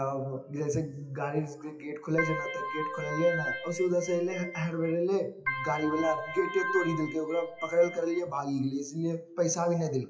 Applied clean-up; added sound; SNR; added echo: classical method WPE with log-MMSE.